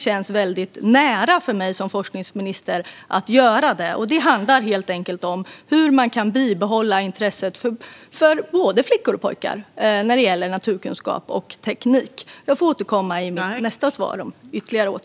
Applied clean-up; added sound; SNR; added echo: none; none; none; none.